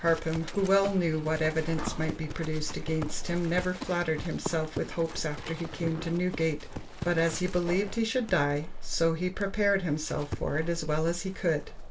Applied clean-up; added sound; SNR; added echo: none; Livestock, farm animals, working animals; 7 dB; reverberation time 0.2 s.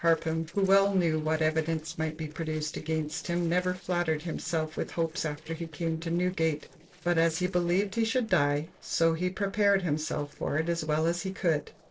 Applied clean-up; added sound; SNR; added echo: neural separator model SepFormer DNS4.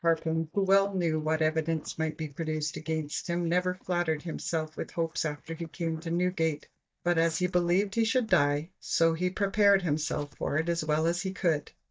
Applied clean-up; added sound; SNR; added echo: neural mask model DeepFilterNet 3.